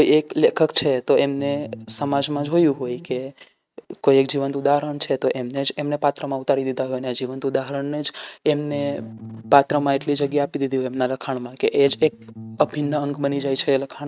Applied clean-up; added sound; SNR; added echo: neural mask model RNNoise.